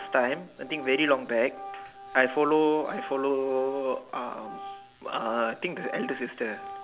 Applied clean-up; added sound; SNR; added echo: none; Organ; 15 dB; none.